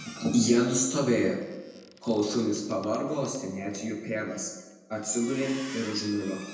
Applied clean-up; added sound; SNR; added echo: none; Squeak; 20 dB; reverberation time 0.9 s.